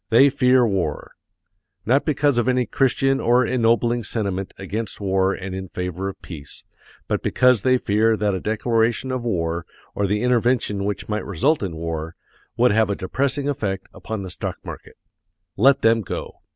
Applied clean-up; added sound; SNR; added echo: none; none; none; none.